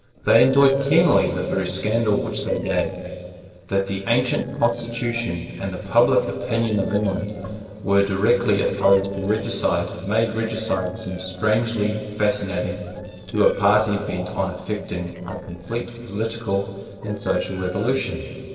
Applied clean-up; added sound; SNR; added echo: neural separator model SepFormer DNS4.